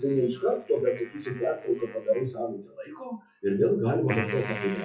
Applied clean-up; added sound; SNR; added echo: classical method WPE with log-MMSE.